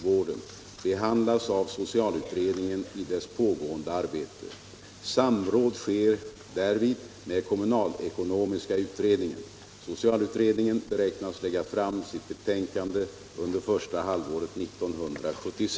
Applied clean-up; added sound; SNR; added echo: none; none; none; none.